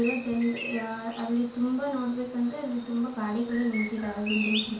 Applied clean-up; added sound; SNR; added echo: none; Bird vocalization, bird call, bird song; 10 dB; reverberation time 0.3 s.